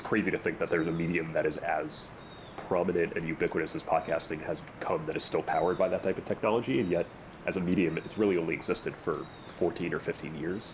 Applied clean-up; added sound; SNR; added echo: none; Drip; 16 dB; none.